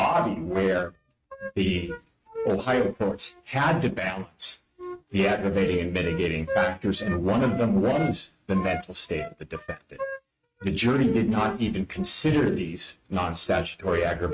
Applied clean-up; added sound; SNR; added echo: neural mask model RNNoise.